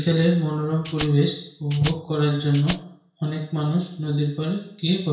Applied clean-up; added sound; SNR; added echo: none; Tambourine; -3 dB; reverberation time 0.5 s.